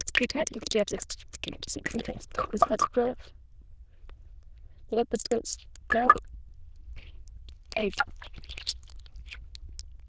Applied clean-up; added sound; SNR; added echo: neural diffusion model UNIVERSE++.